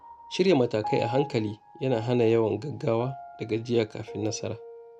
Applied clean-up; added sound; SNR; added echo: none; Piano; 14 dB; none.